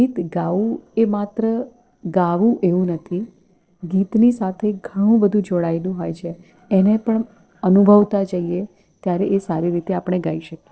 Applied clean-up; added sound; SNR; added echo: neural separator model SepFormer DNS4.